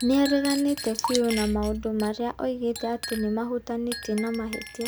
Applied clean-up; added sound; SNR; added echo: none; Drip + Chink, clink; 11 dB; none.